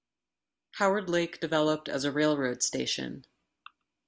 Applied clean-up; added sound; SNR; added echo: none; none; none; none.